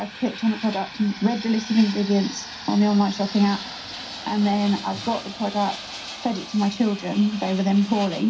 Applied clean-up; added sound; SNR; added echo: none; Fixed-wing aircraft, airplane; 13 dB; reverberation time 0.3 s.